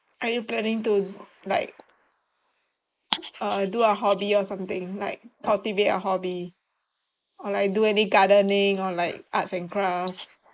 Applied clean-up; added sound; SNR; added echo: neural mask model Resemble Enhance denoiser.